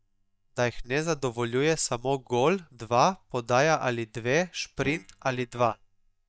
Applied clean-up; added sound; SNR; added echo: neural mask model DeepFilterNet 3.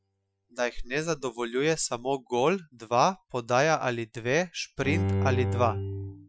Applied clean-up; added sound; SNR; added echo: classical method Wiener filter.